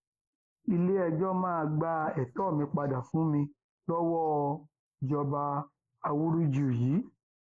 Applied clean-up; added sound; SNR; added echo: neural mask model Resemble Enhance denoiser.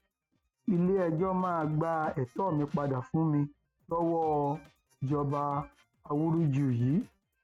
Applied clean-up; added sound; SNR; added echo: neural mask model RNNoise.